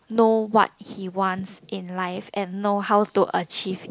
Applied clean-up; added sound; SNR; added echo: none; none; none; none.